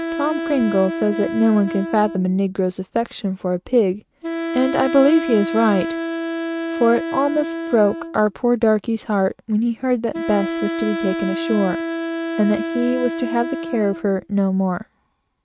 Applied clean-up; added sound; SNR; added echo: neural mask model RNNoise.